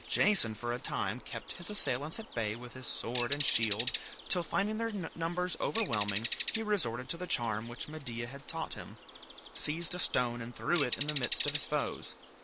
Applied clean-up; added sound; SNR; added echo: none; Bird; -5 dB; none.